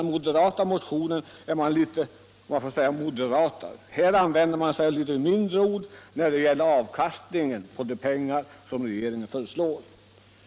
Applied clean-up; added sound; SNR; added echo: none; none; none; none.